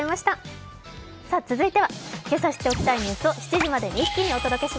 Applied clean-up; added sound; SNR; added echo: none; none; none; none.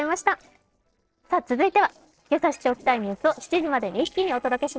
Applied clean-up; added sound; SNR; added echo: neural separator model SepFormer DNS4.